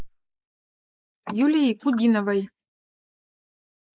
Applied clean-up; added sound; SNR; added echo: neural mask model Resemble Enhance denoiser.